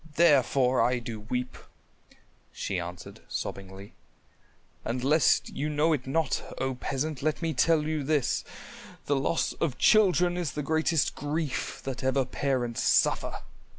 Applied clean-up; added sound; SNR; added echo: none; none; none; none.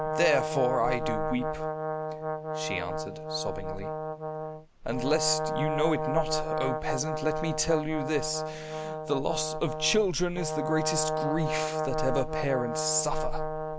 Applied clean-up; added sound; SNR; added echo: none; Brass instrument; 2 dB; none.